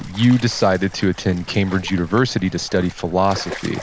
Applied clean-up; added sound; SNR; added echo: none; Stream; 17 dB; none.